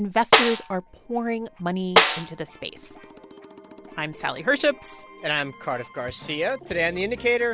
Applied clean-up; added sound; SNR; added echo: none; Snare drum; -3 dB; none.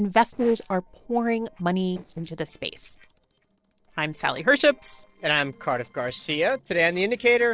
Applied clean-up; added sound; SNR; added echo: neural separator model SepFormer DNS4.